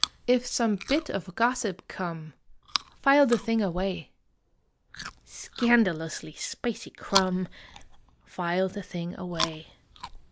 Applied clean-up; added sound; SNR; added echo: none; Chewing, mastication; 10 dB; none.